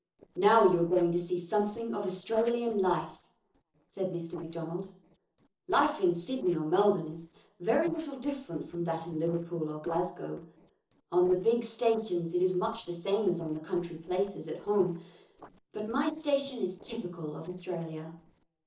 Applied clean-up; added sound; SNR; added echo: neural separator model SepFormer DNS4.